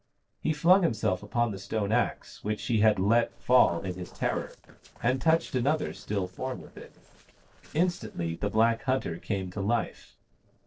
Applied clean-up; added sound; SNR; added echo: neural separator model SepFormer DNS4.